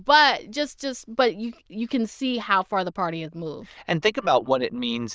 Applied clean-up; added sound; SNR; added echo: neural diffusion model UNIVERSE++.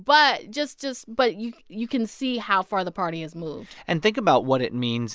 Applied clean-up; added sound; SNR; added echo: none; none; none; none.